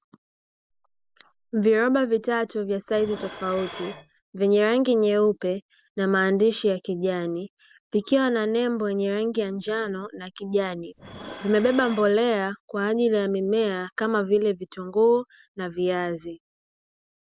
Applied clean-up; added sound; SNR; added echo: none; Dishes, pots, and pans; 19 dB; none.